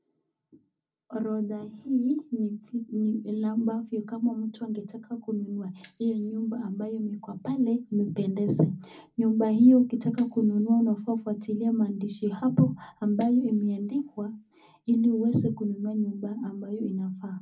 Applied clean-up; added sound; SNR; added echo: none; Bicycle bell; 17 dB; reverberation time 0.4 s.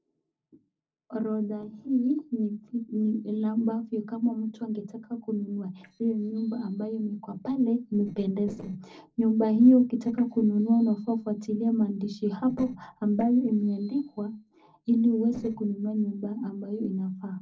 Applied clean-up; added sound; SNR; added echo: neural separator model SepFormer DNS4.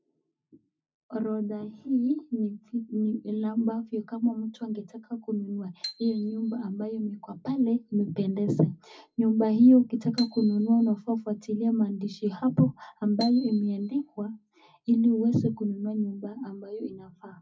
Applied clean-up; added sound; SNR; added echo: classical method WPE with log-MMSE.